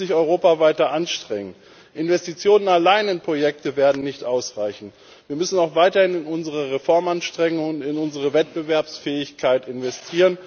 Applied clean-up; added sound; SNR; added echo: none; none; none; none.